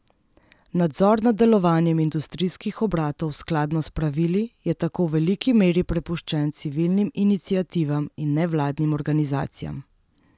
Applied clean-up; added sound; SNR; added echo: none; none; none; none.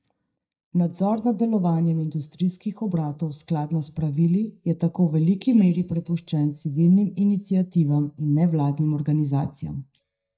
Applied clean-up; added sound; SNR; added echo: neural mask model DeepFilterNet 3.